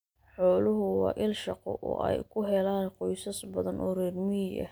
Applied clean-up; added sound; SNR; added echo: none; none; none; none.